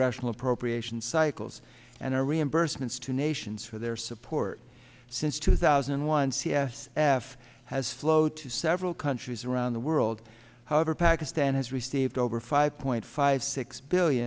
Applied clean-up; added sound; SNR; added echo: none; none; none; none.